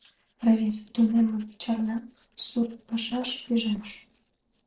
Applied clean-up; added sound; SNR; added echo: neural separator model SepFormer DNS4.